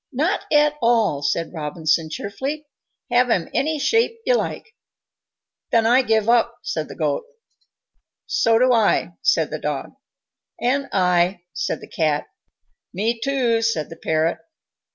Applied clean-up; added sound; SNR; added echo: none; none; none; none.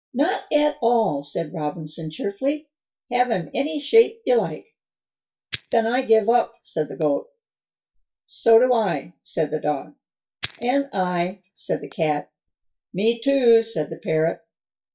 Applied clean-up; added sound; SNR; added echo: neural mask model DeepFilterNet 3.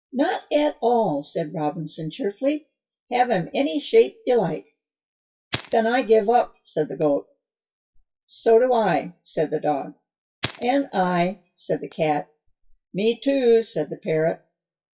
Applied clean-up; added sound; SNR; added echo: classical method WPE with log-MMSE.